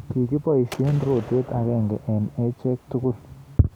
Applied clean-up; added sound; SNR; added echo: none; Gunshot, gunfire; 18 dB; none.